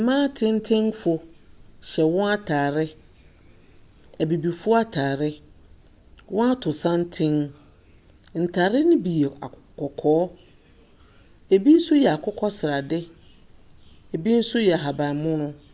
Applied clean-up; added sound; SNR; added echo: none; none; none; none.